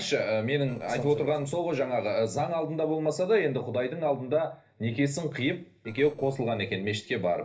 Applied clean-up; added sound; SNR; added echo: neural separator model SepFormer DNS4.